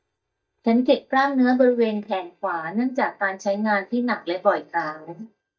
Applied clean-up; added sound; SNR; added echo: neural mask model DeepFilterNet 3.